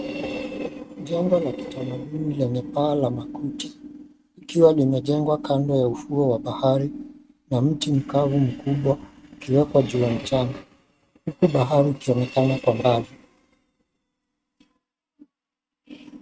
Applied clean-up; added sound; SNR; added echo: neural mask model RNNoise.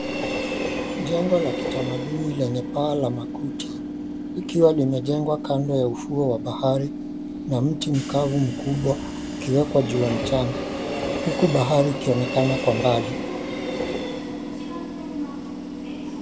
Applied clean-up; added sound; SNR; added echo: none; Subway, metro, underground / Train + Train; 4 dB; none.